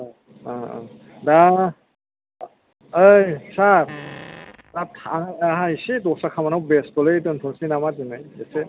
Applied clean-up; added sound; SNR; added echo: none; Fart; 19 dB; none.